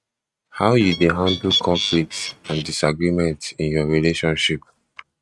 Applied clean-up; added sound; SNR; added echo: neural mask model RNNoise.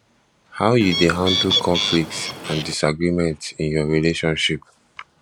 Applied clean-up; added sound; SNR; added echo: none; Bird; 3 dB; none.